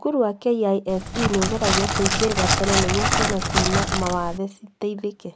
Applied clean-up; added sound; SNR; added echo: none; Crackle; -2 dB; none.